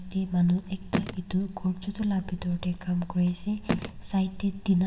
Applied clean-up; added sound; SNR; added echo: none; Telephone; 7 dB; reverberation time 1.8 s.